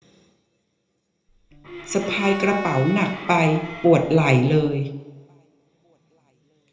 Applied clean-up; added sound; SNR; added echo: none; Bowed string instrument; 12 dB; reverberation time 0.7 s.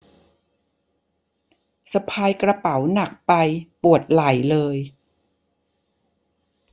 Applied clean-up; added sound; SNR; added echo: none; none; none; none.